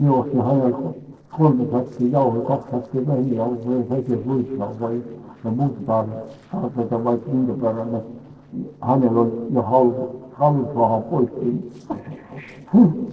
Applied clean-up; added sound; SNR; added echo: neural separator model SepFormer DNS4.